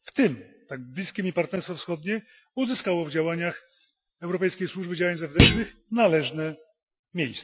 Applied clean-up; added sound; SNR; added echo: classical method Wiener filter.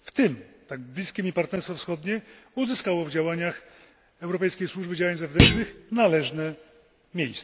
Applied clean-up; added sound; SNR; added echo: none; Thump, thud; -3 dB; none.